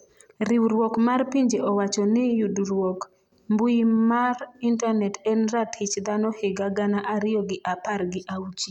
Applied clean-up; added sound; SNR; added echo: none; none; none; none.